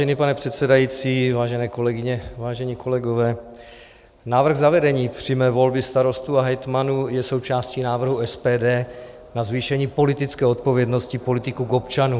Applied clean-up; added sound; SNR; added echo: none; none; none; none.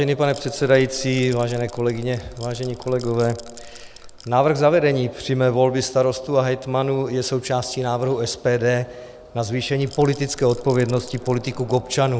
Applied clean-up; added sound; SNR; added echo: none; Rattle / Rattle (instrument); 19 dB; none.